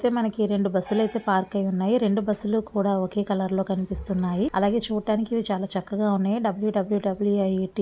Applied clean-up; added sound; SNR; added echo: none; none; none; none.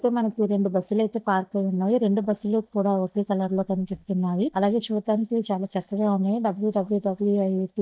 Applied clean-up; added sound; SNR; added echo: neural mask model DeepFilterNet 3.